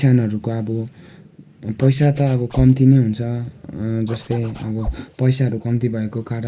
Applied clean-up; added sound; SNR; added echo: neural mask model Resemble Enhance denoiser.